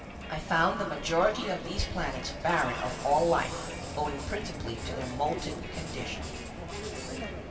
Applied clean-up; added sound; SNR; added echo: none; Crowd; 7 dB; reverberation time 2.4 s.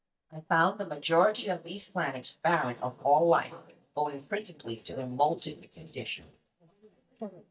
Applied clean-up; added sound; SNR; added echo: neural mask model DeepFilterNet 3.